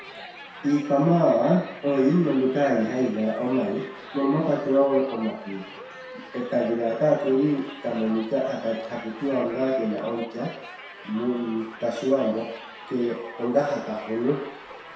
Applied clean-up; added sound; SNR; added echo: none; Crowd; 17 dB; reverberation time 0.7 s.